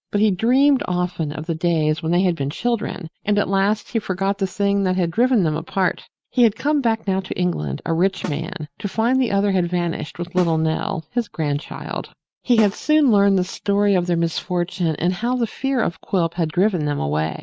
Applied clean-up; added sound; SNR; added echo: neural mask model RNNoise.